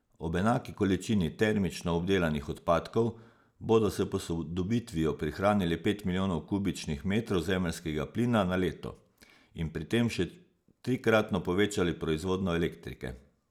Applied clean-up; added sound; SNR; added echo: none; none; none; none.